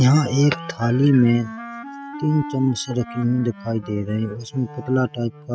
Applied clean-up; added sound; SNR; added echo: neural mask model RNNoise.